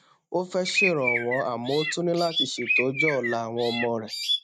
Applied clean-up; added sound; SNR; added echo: neural mask model RNNoise.